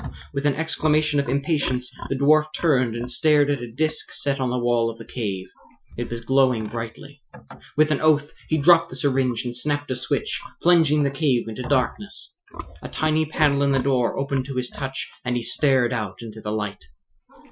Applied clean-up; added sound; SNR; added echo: classical method Wiener filter.